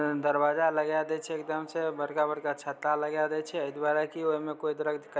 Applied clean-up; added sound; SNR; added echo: none; none; none; none.